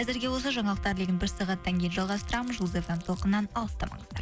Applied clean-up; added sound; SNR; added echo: none; Wind instrument, woodwind instrument + Crumpling, crinkling; 20 dB; none.